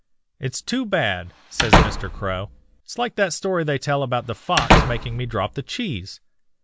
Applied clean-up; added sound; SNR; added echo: none; Slam / Wood; -3 dB; none.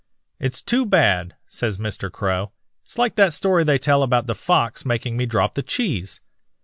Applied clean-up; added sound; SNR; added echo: none; none; none; none.